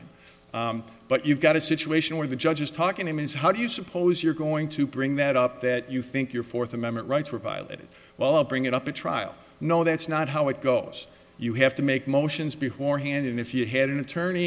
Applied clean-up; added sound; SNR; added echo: none; none; none; none.